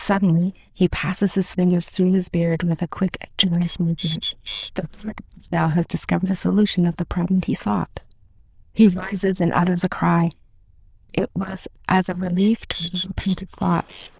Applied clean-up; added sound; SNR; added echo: neural diffusion model UNIVERSE++.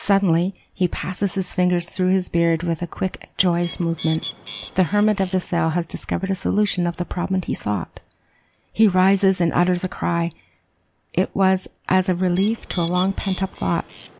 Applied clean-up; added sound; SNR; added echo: none; Bird; 15 dB; none.